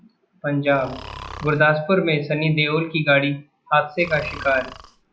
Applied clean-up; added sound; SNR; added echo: none; Breathing; 19 dB; none.